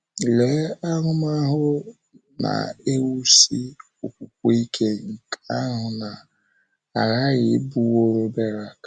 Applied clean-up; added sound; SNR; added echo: none; none; none; none.